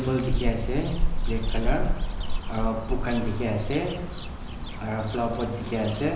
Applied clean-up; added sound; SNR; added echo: none; Cricket / Bird; -2 dB; reverberation time 1.0 s.